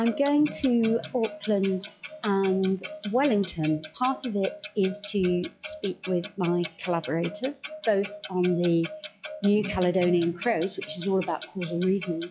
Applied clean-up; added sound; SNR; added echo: classical method log-MMSE.